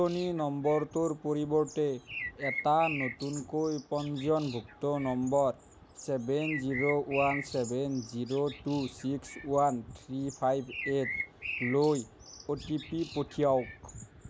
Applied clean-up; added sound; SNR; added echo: none; Bird; 12 dB; none.